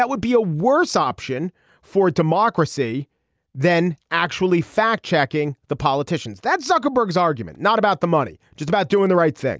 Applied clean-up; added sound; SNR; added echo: none; none; none; none.